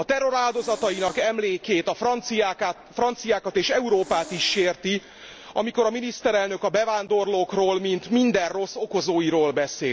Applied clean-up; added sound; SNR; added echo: none; Hiss; 20 dB; none.